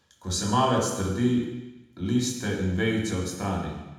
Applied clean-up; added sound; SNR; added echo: none; none; none; reverberation time 1.0 s.